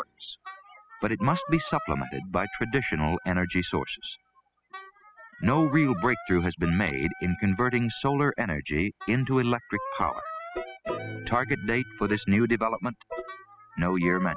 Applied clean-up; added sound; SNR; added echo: classical method spectral subtraction.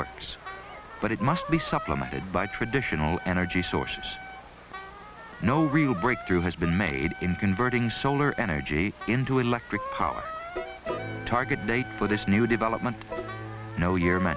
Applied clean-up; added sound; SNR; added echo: none; Wind instrument, woodwind instrument; 12 dB; none.